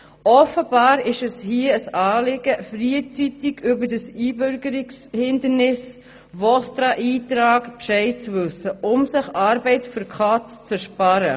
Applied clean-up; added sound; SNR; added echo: none; none; none; none.